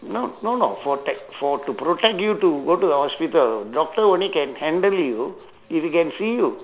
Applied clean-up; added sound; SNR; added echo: none; none; none; none.